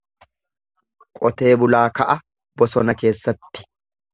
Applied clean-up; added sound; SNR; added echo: none; none; none; none.